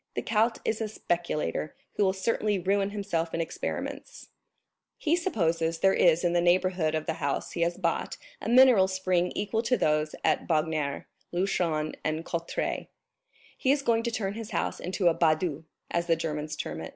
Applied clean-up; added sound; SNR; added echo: none; none; none; none.